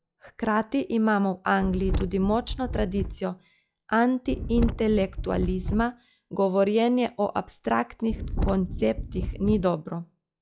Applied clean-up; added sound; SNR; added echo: classical method log-MMSE.